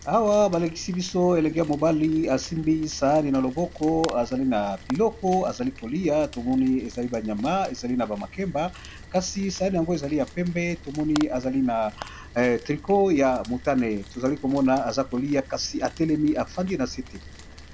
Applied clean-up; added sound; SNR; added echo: none; Rain; 18 dB; none.